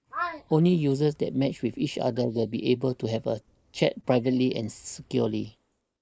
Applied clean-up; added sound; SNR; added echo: neural mask model Resemble Enhance denoiser.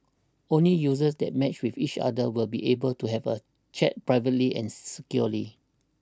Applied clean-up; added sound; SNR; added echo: none; none; none; none.